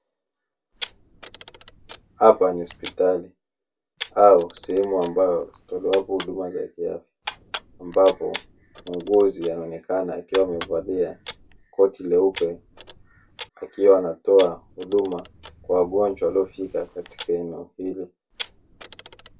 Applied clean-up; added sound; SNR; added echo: none; Camera; 10 dB; reverberation time 0.2 s.